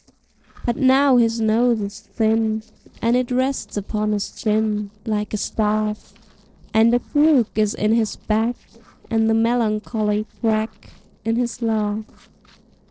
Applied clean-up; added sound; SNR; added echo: neural separator model SepFormer DNS4.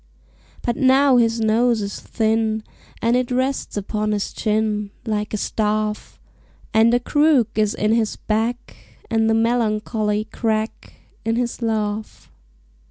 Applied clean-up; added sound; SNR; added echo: none; none; none; none.